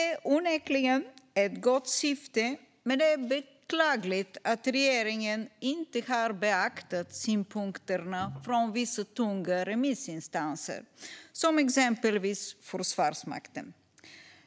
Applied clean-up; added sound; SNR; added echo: none; none; none; none.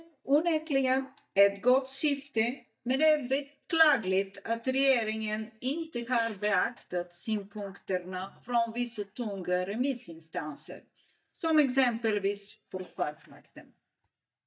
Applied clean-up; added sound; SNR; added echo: neural mask model DeepFilterNet 3.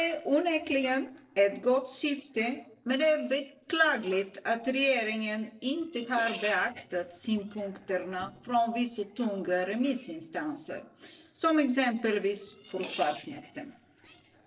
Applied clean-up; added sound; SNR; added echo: neural separator model SepFormer DNS4.